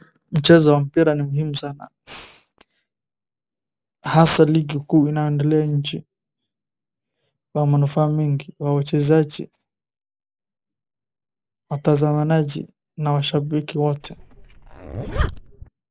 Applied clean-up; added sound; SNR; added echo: neural mask model Resemble Enhance denoiser.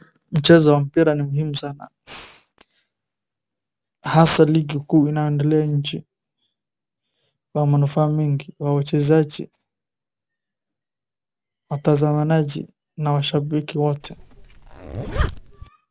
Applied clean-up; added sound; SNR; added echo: none; Zipper (clothing); 7 dB; none.